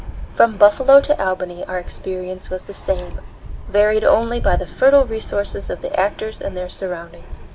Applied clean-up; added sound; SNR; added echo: none; Fixed-wing aircraft, airplane; 10 dB; none.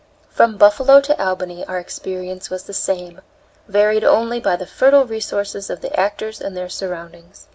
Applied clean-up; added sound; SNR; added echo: none; none; none; none.